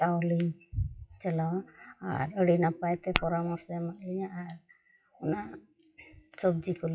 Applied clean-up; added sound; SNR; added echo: classical method WPE with log-MMSE.